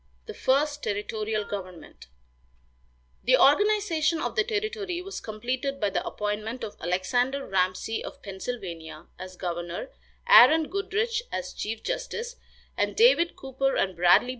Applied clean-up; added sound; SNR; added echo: none; Wind instrument, woodwind instrument; 19 dB; none.